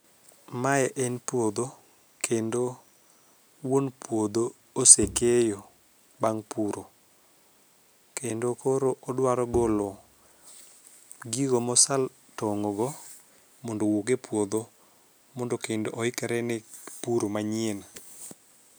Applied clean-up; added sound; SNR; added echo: none; Bowed string instrument; 14 dB; none.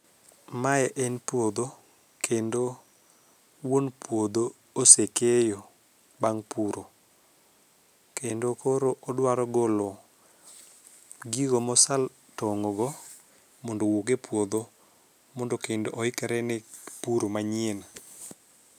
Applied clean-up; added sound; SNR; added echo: none; none; none; none.